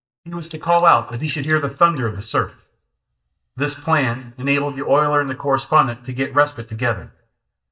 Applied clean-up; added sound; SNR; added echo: neural mask model DeepFilterNet 3.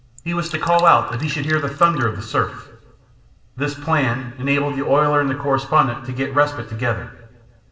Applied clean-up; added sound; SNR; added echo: none; Drip; 18 dB; reverberation time 0.8 s.